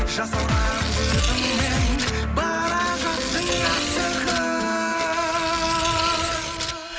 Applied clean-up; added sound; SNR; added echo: none; Tearing; 6 dB; none.